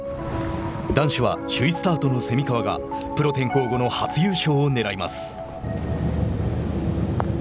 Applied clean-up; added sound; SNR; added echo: none; Piano; 8 dB; none.